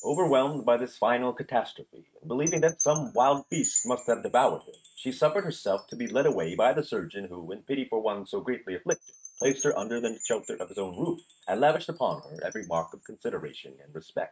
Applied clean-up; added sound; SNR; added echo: neural mask model RNNoise.